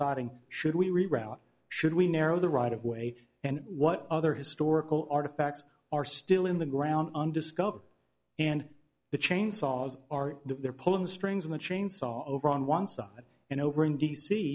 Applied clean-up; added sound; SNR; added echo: none; none; none; none.